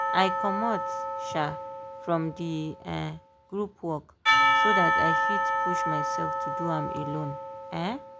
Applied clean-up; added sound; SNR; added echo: none; Percussion; -4 dB; none.